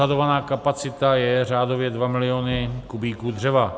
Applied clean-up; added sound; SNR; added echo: none; none; none; none.